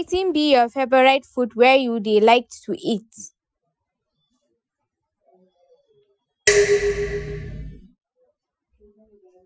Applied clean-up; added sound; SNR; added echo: classical method Wiener filter.